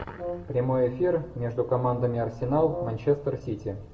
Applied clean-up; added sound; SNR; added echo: none; Brass instrument; 12 dB; reverberation time 1.3 s.